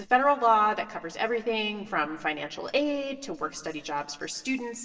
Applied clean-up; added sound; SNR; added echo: neural separator model SepFormer DNS4.